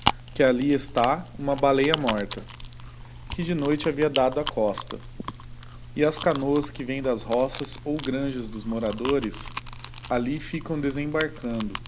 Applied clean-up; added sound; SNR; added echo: none; Chewing, mastication; 9 dB; none.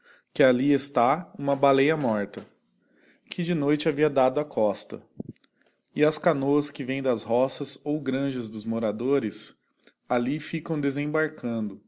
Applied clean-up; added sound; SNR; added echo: none; none; none; none.